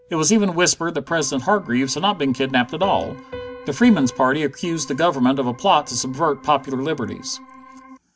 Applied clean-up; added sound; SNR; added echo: none; Organ + Piano; 19 dB; none.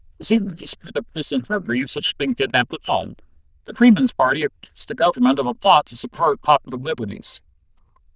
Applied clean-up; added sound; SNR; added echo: neural diffusion model UNIVERSE++.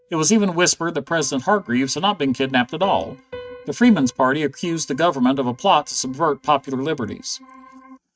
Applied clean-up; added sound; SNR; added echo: neural mask model RNNoise.